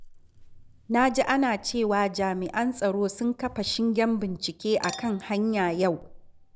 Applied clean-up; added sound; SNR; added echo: none; Chink, clink; 20 dB; none.